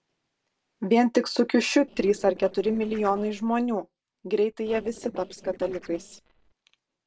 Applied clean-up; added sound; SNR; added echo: neural separator model SepFormer DNS4.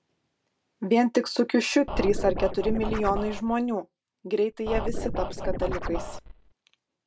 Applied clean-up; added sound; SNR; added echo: none; Scratching (performance technique); 3 dB; none.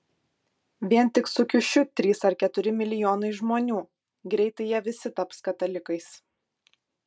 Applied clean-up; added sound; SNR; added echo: none; none; none; none.